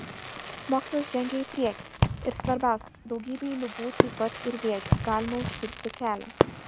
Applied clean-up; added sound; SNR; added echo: none; Fireworks; 1 dB; none.